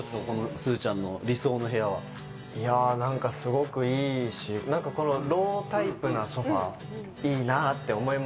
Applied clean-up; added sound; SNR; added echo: none; none; none; reverberation time 0.7 s.